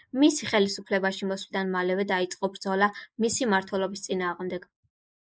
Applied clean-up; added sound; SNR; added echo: neural mask model Resemble Enhance denoiser.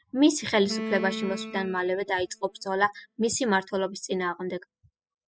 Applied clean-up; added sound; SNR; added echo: classical method spectral subtraction.